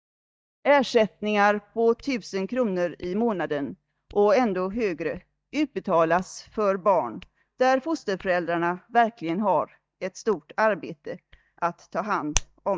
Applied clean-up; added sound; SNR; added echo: neural mask model DeepFilterNet 3.